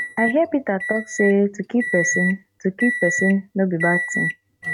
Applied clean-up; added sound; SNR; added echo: neural mask model RNNoise.